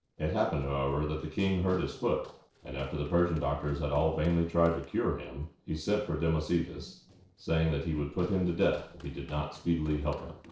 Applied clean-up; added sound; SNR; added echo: neural separator model SepFormer DNS4.